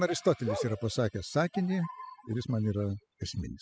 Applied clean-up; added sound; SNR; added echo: classical method spectral subtraction.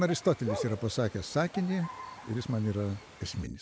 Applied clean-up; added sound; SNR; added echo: none; Bird; 12 dB; none.